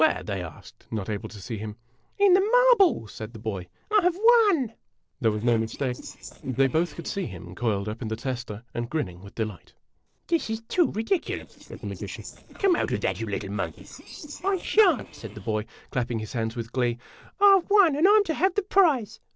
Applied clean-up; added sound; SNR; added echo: neural separator model SepFormer DNS4.